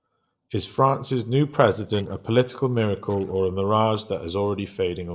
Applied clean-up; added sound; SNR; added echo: neural separator model SepFormer DNS4.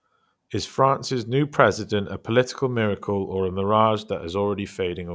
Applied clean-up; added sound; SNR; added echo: none; none; none; none.